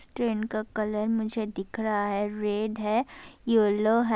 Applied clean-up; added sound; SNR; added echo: none; none; none; none.